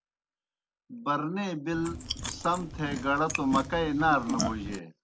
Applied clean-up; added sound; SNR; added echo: none; Chewing, mastication; 5 dB; none.